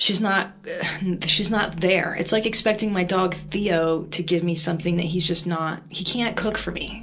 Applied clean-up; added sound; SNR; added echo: none; none; none; reverberation time 0.2 s.